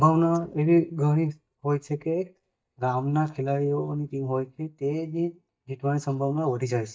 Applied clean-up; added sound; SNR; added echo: neural mask model DeepFilterNet 3.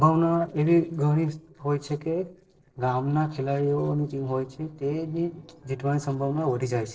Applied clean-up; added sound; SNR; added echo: neural separator model SepFormer DNS4.